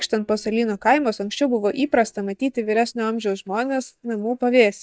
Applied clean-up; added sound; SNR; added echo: neural mask model DeepFilterNet 3.